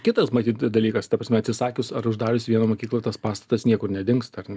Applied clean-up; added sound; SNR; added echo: none; none; none; none.